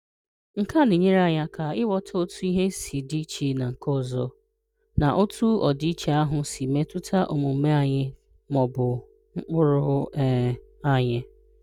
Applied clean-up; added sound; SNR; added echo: neural mask model DeepFilterNet 3.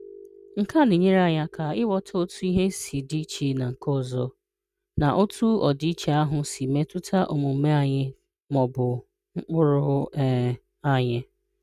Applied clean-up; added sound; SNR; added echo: neural mask model RNNoise.